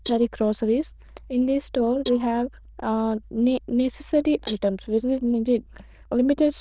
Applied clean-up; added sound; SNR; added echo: neural diffusion model UNIVERSE++.